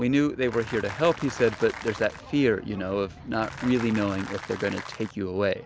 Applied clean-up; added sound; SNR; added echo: none; Applause; 13 dB; none.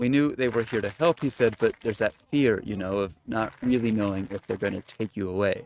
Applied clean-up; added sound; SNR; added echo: neural mask model RNNoise.